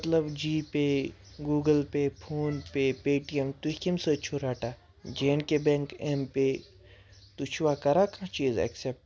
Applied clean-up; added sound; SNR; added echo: none; none; none; none.